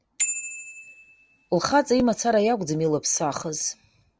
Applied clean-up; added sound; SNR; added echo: none; Bicycle bell; 10 dB; none.